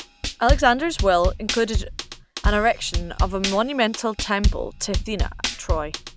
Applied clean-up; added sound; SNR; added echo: none; Drum kit; 2 dB; none.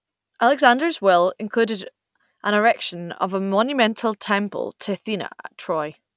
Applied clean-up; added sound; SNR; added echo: none; none; none; none.